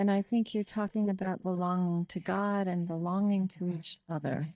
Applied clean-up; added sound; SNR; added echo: neural mask model DeepFilterNet 3.